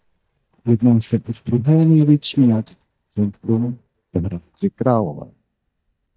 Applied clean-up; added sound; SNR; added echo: neural mask model DeepFilterNet 3.